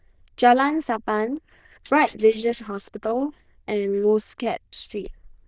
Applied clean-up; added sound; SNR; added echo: neural diffusion model UNIVERSE++.